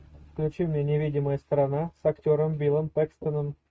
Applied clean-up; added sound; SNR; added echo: neural mask model RNNoise.